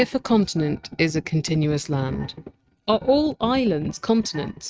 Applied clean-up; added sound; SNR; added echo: neural mask model RNNoise.